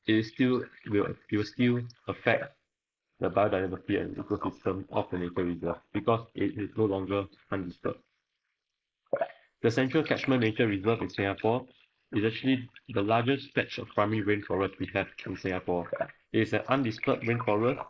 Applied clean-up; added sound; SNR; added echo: neural mask model Resemble Enhance denoiser.